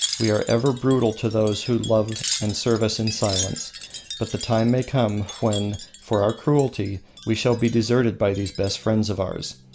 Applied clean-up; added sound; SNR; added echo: none; Wind chime; 12 dB; none.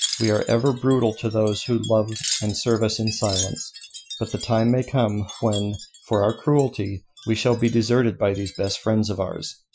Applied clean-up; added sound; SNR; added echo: classical method Wiener filter.